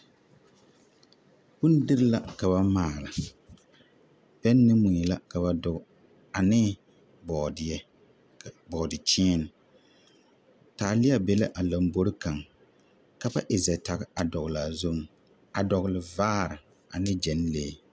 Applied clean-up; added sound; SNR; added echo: none; none; none; none.